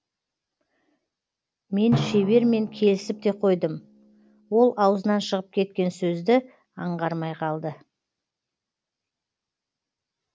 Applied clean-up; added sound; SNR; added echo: none; Drum; 14 dB; none.